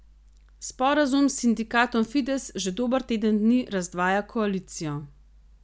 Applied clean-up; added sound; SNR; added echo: none; none; none; none.